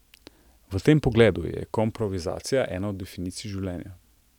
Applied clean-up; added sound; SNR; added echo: none; none; none; none.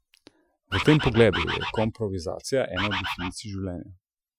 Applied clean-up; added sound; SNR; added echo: classical method Wiener filter.